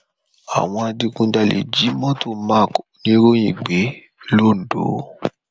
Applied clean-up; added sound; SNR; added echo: none; none; none; none.